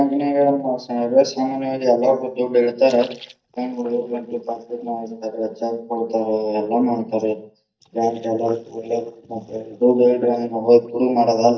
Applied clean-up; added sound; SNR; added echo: neural mask model DeepFilterNet 3.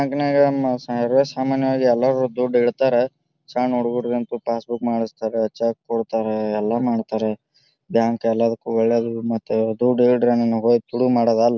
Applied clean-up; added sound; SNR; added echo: none; none; none; none.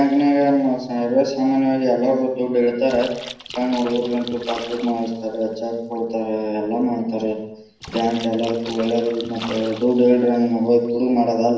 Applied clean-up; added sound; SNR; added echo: none; Splash, splatter; 19 dB; reverberation time 0.8 s.